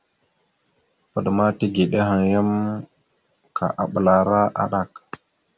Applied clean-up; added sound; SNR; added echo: none; none; none; none.